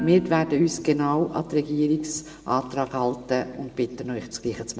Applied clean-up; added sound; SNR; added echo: none; Dishes, pots, and pans; 19 dB; reverberation time 0.9 s.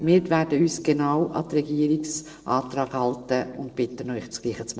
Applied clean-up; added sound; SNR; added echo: neural separator model SepFormer DNS4.